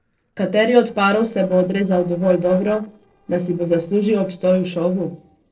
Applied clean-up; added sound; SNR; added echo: neural separator model SepFormer DNS4.